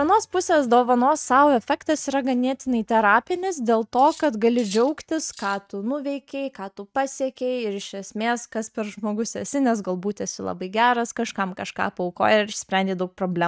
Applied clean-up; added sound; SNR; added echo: neural mask model RNNoise.